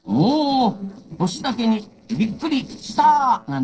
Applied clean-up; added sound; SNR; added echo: neural separator model SepFormer DNS4.